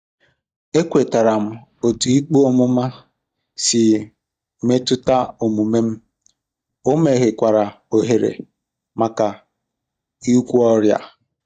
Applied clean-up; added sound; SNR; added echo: neural mask model DeepFilterNet 3.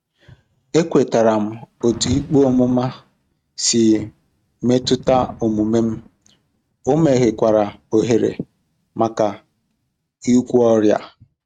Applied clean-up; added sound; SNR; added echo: neural mask model RNNoise.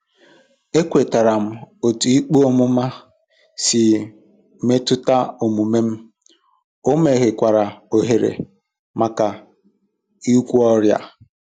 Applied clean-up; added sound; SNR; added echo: none; none; none; none.